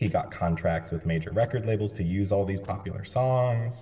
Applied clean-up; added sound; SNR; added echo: neural separator model SepFormer DNS4.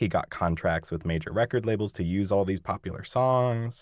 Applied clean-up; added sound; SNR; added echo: none; none; none; none.